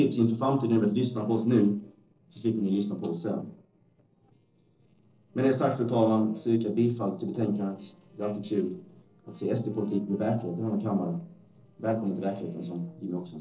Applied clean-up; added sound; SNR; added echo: neural separator model SepFormer DNS4.